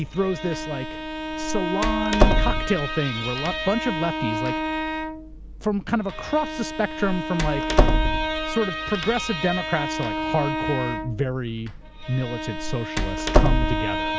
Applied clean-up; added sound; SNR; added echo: none; Bowed string instrument + Door; -3 dB; none.